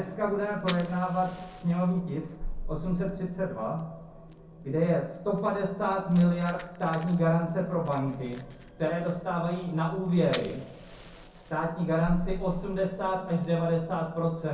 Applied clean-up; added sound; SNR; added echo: none; Fire; 13 dB; reverberation time 0.6 s.